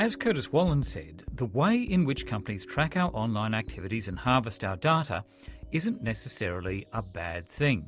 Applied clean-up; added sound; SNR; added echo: none; none; none; none.